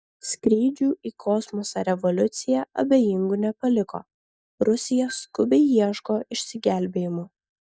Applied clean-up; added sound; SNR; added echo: neural mask model DeepFilterNet 3.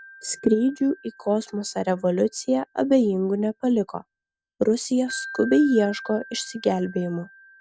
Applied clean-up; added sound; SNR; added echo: none; Wind chime; 19 dB; none.